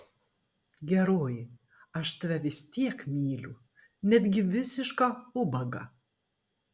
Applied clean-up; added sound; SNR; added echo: none; none; none; none.